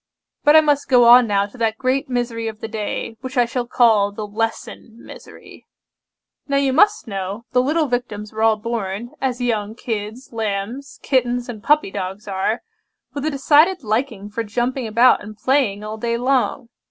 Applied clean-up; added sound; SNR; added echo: none; none; none; none.